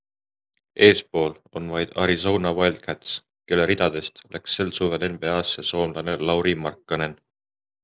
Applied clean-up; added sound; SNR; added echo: neural mask model Resemble Enhance denoiser.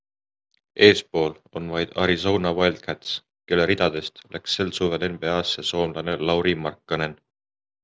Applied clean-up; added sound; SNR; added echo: none; none; none; none.